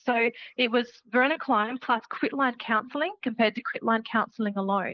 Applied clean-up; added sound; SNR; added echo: neural mask model Resemble Enhance denoiser.